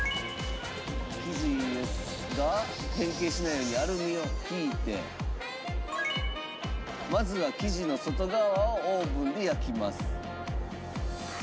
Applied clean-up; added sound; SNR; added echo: none; none; none; none.